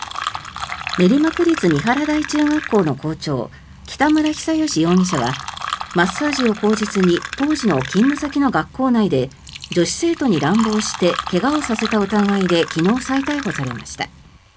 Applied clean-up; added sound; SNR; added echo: none; Fill (with liquid); 11 dB; none.